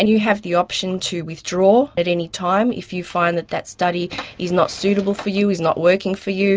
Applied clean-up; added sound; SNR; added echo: none; none; none; none.